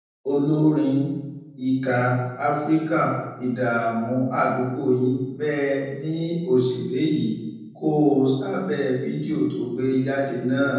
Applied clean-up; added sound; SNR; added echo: none; none; none; reverberation time 1.1 s.